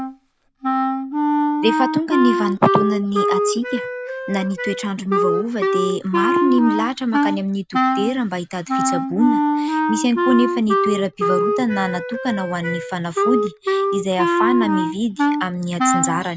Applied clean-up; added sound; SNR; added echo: none; Wind instrument, woodwind instrument; -1 dB; none.